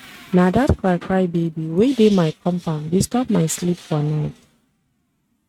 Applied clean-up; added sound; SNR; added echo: neural mask model RNNoise.